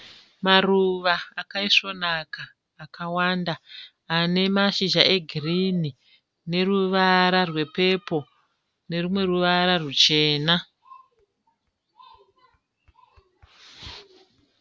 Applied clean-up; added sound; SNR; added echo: none; none; none; none.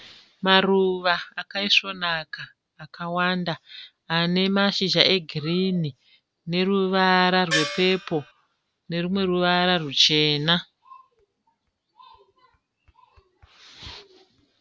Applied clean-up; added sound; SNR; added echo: none; Gong; 4 dB; none.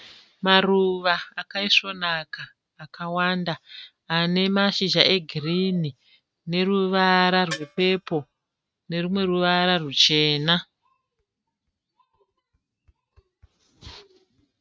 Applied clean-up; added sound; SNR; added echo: neural mask model RNNoise.